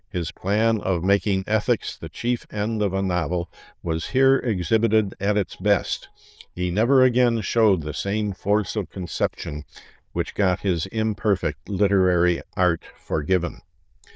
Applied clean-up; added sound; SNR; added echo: neural diffusion model UNIVERSE++.